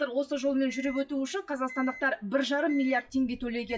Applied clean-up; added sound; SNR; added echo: classical method WPE with log-MMSE.